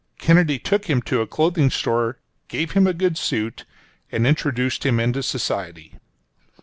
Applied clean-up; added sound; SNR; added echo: none; none; none; none.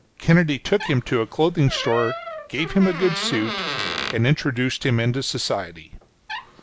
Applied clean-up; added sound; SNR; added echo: none; Door; 10 dB; none.